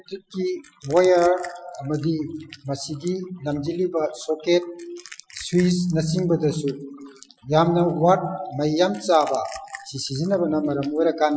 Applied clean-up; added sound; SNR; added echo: classical method Wiener filter.